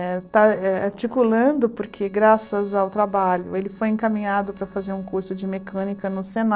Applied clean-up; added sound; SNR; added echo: neural separator model SepFormer DNS4.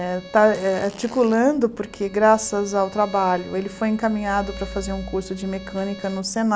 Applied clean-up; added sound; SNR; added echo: none; Bowed string instrument + Fart; 20 dB; none.